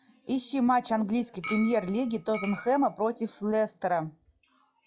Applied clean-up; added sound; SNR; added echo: classical method log-MMSE.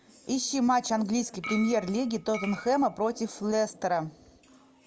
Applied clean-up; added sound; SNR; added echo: none; Chink, clink; 14 dB; none.